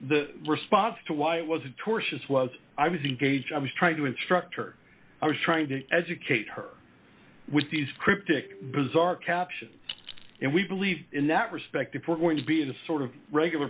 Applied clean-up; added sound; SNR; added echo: none; Chink, clink; 7 dB; none.